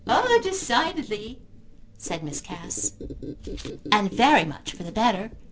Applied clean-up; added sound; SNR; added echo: none; Squeak; 13 dB; none.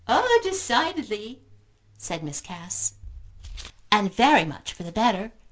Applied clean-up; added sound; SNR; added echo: none; none; none; none.